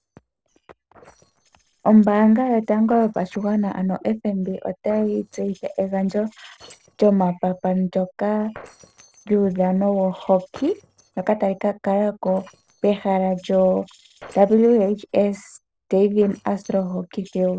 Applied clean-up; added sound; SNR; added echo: neural separator model SepFormer DNS4.